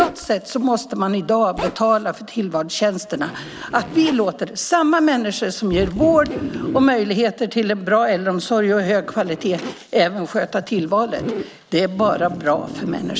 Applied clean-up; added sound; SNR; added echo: none; Zipper (clothing); 13 dB; none.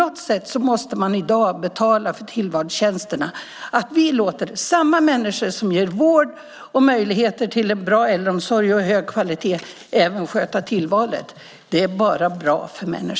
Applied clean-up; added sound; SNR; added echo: none; none; none; none.